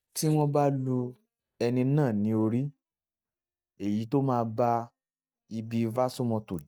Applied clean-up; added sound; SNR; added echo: neural mask model DeepFilterNet 3.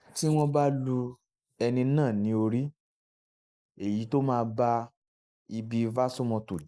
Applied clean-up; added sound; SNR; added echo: neural mask model Resemble Enhance denoiser.